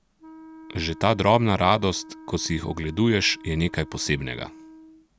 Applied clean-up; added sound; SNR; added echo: none; Wind instrument, woodwind instrument; 20 dB; none.